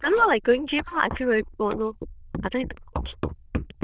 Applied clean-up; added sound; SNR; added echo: neural diffusion model UNIVERSE++.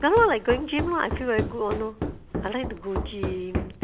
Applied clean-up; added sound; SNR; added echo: none; Run; 6 dB; none.